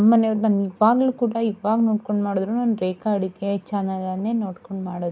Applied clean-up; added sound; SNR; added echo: none; none; none; none.